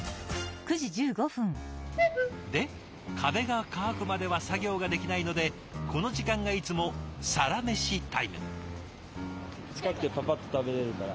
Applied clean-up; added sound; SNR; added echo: none; none; none; none.